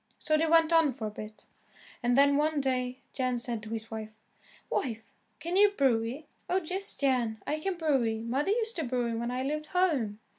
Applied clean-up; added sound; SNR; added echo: none; none; none; none.